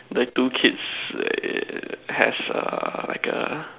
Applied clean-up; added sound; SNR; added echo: none; none; none; none.